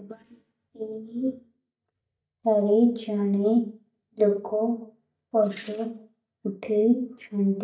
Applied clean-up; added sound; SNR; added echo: neural mask model DeepFilterNet 3.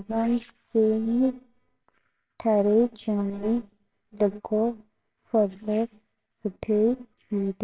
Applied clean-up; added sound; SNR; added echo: neural separator model SepFormer WHAMR!.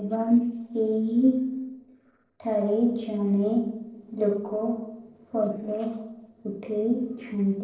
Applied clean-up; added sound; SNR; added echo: neural separator model SepFormer DNS4.